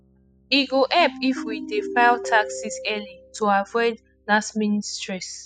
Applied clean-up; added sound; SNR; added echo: classical method spectral subtraction.